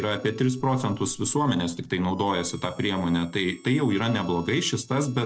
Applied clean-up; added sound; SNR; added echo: neural separator model SepFormer DNS4.